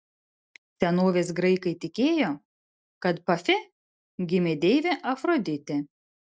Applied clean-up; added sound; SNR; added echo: none; none; none; none.